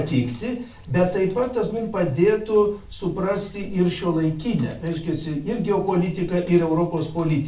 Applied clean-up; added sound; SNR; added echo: none; Bird; 0 dB; reverberation time 0.3 s.